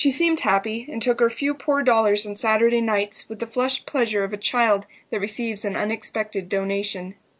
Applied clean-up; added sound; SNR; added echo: none; none; none; none.